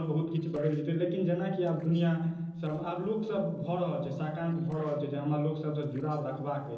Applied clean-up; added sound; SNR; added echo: neural separator model SepFormer DNS4.